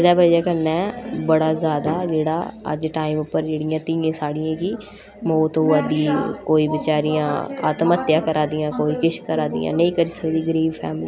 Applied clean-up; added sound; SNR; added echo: none; none; none; none.